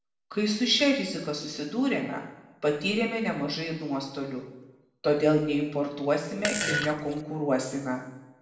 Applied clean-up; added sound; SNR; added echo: none; Fart; 3 dB; reverberation time 0.9 s.